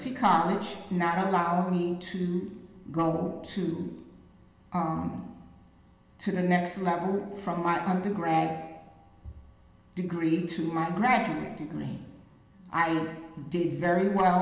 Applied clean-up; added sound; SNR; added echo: none; none; none; reverberation time 1.1 s.